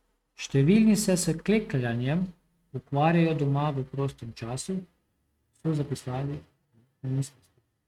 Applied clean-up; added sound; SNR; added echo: neural mask model RNNoise.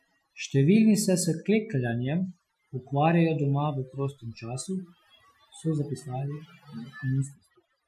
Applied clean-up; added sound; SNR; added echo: classical method Wiener filter.